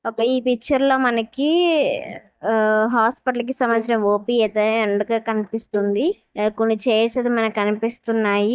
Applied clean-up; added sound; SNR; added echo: neural mask model DeepFilterNet 3.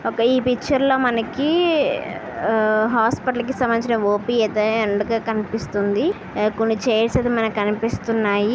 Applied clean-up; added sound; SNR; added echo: none; none; none; none.